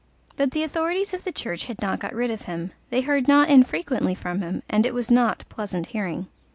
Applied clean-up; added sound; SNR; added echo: none; none; none; none.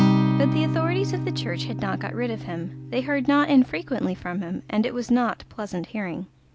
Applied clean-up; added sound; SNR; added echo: none; Acoustic guitar; 2 dB; none.